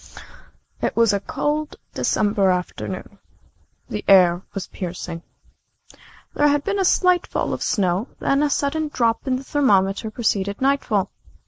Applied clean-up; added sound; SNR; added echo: none; none; none; none.